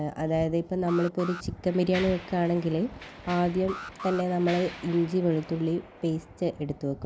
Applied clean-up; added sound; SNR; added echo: none; Alarm + Mechanisms; 15 dB; none.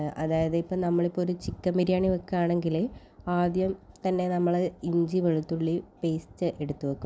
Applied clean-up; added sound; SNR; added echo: none; none; none; none.